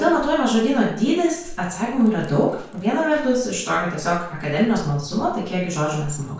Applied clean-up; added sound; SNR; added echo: none; Crackle; 19 dB; reverberation time 0.5 s.